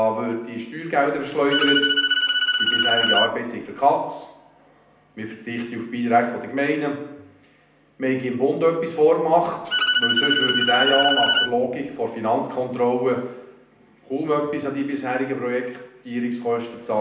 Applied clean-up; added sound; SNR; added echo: none; Bowed string instrument; -3 dB; reverberation time 0.7 s.